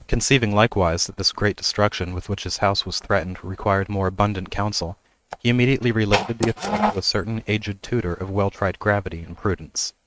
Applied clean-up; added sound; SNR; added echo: neural mask model RNNoise.